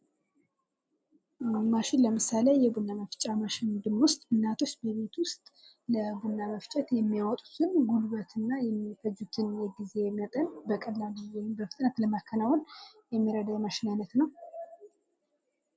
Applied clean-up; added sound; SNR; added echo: none; none; none; none.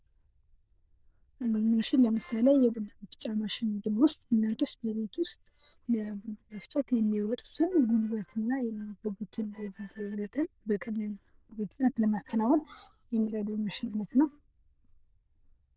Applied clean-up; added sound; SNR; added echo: neural diffusion model UNIVERSE++.